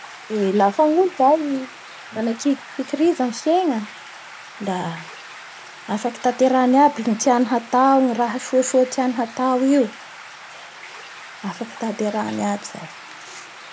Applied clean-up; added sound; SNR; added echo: none; Stream; 18 dB; none.